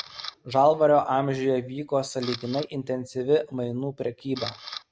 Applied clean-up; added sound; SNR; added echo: neural mask model RNNoise.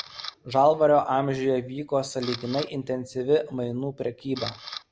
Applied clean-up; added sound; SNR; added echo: none; Camera; 17 dB; none.